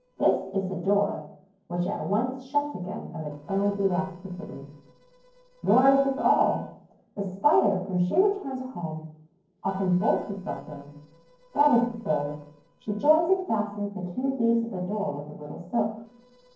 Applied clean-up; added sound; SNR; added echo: neural separator model SepFormer DNS4.